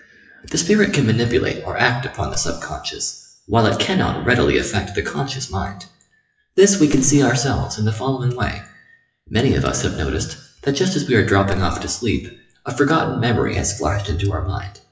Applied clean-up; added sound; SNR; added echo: classical method WPE with log-MMSE.